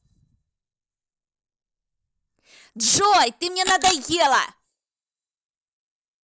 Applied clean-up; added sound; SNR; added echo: neural mask model Resemble Enhance denoiser.